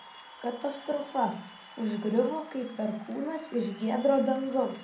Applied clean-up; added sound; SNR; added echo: none; Applause / Cheering; 19 dB; reverberation time 0.5 s.